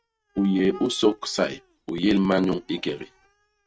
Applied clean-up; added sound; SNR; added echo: neural mask model RNNoise.